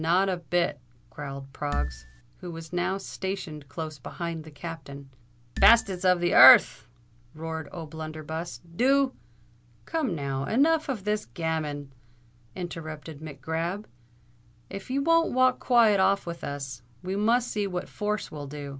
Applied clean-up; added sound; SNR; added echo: none; Marimba, xylophone; 2 dB; none.